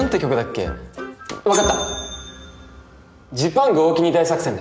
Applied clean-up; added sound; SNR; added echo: none; none; none; none.